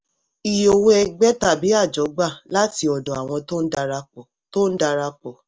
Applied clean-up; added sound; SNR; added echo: none; none; none; none.